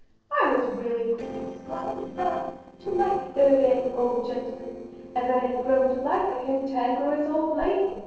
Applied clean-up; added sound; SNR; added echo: neural separator model SepFormer DNS4.